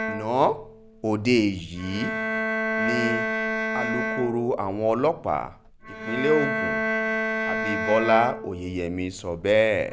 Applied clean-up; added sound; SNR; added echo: none; Bowed string instrument; 3 dB; none.